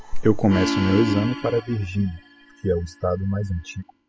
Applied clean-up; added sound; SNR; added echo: classical method spectral subtraction.